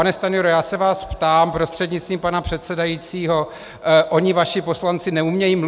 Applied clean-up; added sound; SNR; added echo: none; none; none; none.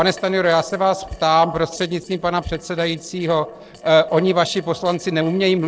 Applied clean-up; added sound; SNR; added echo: neural separator model SepFormer DNS4.